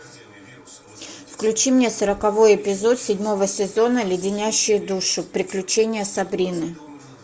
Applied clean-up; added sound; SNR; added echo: none; none; none; none.